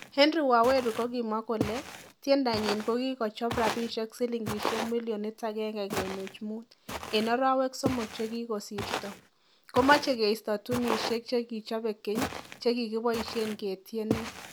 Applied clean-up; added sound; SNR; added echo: none; Walk, footsteps; 8 dB; none.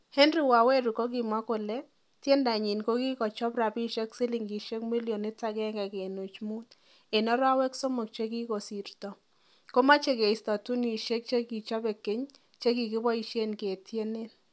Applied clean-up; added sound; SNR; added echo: none; none; none; none.